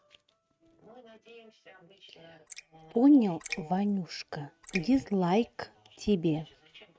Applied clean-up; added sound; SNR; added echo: neural mask model RNNoise.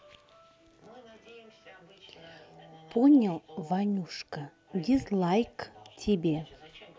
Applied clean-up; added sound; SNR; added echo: none; none; none; none.